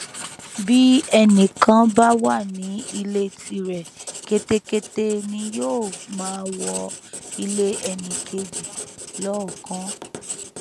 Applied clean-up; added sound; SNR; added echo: none; Writing; 13 dB; none.